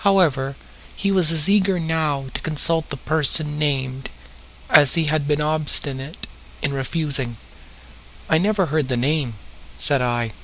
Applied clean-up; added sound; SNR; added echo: none; none; none; none.